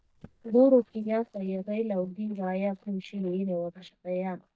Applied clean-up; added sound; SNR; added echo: neural mask model DeepFilterNet 3.